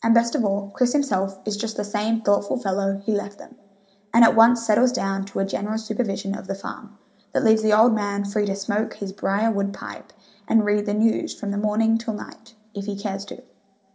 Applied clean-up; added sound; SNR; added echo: none; none; none; reverberation time 0.6 s.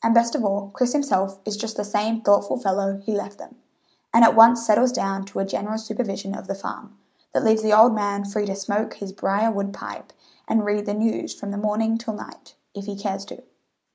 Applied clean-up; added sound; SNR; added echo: none; none; none; none.